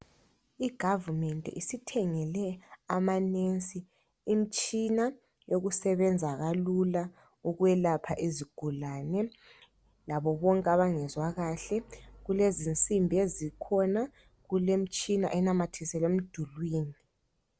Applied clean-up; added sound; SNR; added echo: none; none; none; none.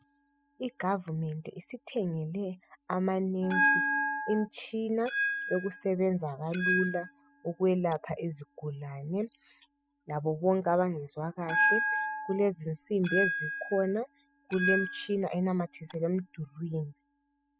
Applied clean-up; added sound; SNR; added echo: classical method spectral subtraction.